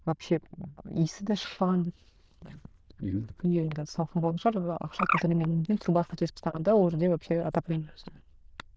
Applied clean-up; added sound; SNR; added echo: neural diffusion model UNIVERSE++.